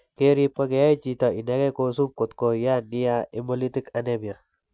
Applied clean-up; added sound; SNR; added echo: none; none; none; none.